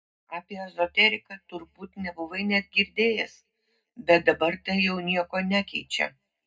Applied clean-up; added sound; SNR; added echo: none; none; none; reverberation time 0.2 s.